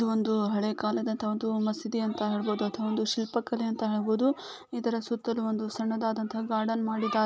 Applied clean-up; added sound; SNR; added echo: none; none; none; none.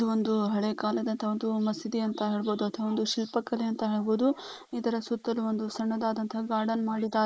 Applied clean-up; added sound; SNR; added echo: neural mask model Resemble Enhance denoiser.